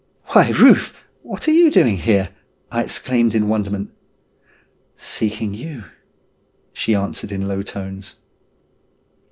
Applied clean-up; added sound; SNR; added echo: none; none; none; none.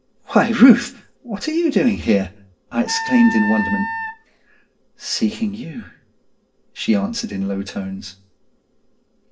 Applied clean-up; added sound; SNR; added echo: none; Wind instrument, woodwind instrument; 5 dB; reverberation time 0.2 s.